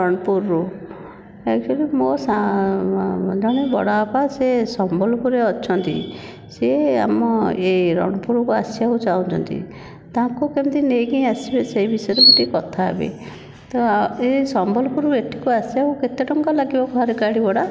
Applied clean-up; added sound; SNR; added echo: none; Chirp, tweet; -1 dB; none.